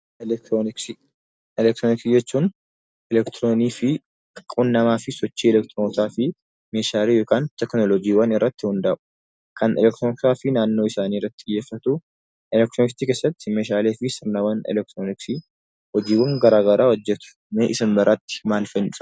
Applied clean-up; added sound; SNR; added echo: none; none; none; none.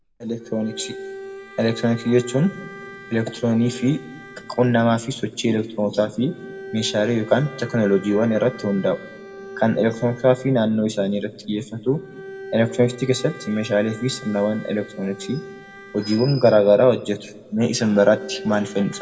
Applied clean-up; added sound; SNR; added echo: none; Bowed string instrument; 18 dB; reverberation time 1.2 s.